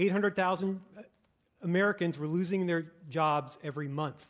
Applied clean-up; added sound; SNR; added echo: none; none; none; none.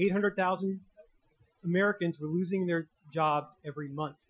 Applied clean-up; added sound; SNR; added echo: classical method Wiener filter.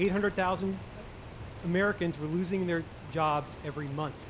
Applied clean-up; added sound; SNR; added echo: none; Rain; 13 dB; none.